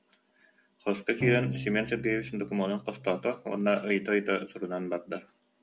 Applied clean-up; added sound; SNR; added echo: none; Bowed string instrument; 8 dB; none.